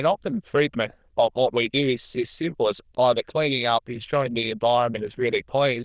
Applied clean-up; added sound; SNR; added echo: neural diffusion model UNIVERSE++.